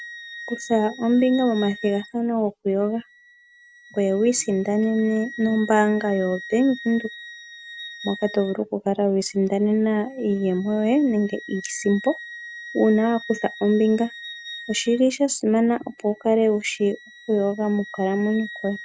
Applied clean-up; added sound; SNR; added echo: none; Wind instrument, woodwind instrument; 17 dB; none.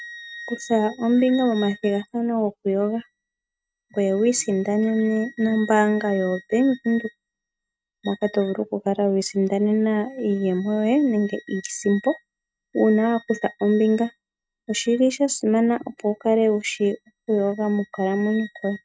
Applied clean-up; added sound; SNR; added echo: neural mask model RNNoise.